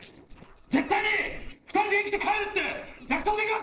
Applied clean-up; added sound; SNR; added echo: neural separator model SepFormer DNS4.